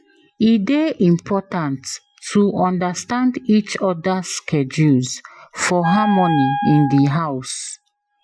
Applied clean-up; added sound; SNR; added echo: classical method Wiener filter.